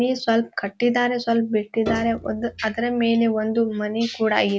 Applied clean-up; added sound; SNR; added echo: none; Piano; 15 dB; none.